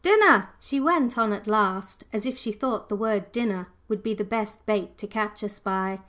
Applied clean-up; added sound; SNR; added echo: none; none; none; none.